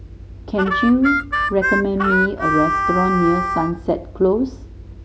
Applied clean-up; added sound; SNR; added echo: none; Harmonica; 1 dB; none.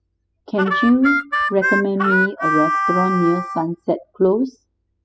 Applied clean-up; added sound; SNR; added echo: classical method spectral subtraction.